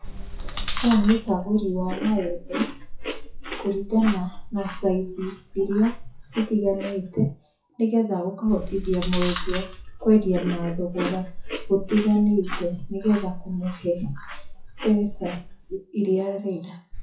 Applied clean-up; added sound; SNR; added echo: classical method WPE with log-MMSE.